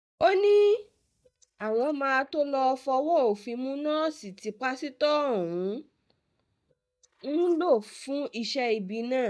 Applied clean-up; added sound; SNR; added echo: neural mask model DeepFilterNet 3.